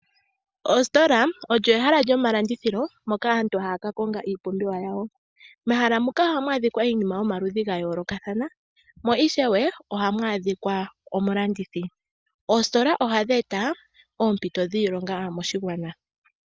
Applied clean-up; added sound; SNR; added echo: none; none; none; none.